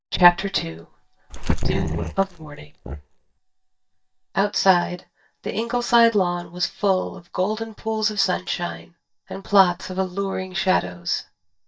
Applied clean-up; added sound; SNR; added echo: neural mask model DeepFilterNet 3.